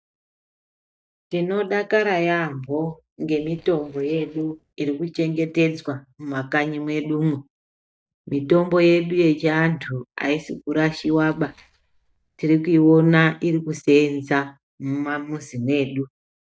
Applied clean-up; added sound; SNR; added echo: neural mask model DeepFilterNet 3.